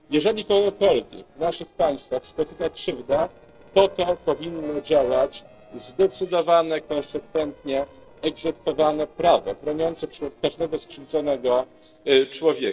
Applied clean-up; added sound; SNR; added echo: neural separator model SepFormer DNS4.